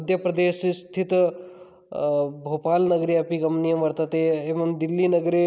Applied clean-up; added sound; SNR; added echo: none; none; none; none.